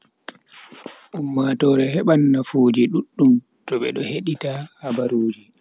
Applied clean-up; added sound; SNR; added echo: none; none; none; none.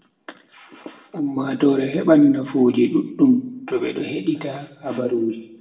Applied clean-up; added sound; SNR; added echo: none; none; none; reverberation time 0.7 s.